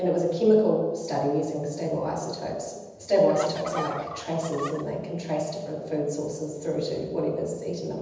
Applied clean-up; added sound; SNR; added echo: none; Fowl; 11 dB; reverberation time 1.1 s.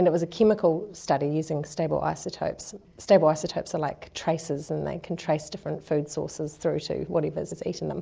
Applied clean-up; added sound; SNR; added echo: none; none; none; none.